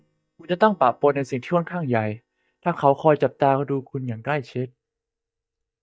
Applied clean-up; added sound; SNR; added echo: neural mask model DeepFilterNet 3.